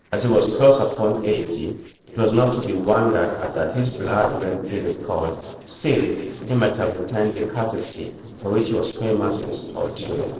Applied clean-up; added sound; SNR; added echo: neural separator model SepFormer DNS4.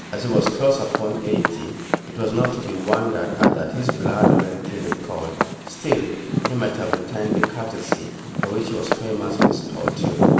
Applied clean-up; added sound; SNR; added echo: none; Walk, footsteps; -2 dB; reverberation time 1.2 s.